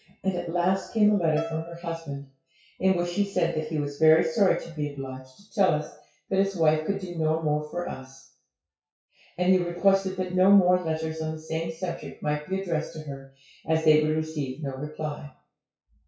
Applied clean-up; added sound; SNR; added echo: classical method WPE with log-MMSE.